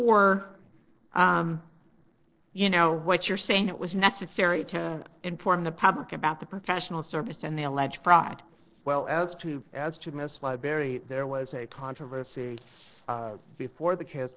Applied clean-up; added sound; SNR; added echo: neural separator model SepFormer DNS4.